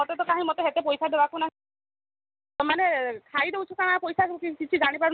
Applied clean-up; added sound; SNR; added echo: none; none; none; none.